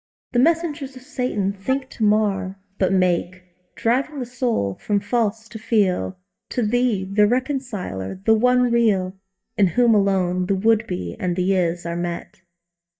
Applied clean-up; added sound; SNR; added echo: neural mask model DeepFilterNet 3.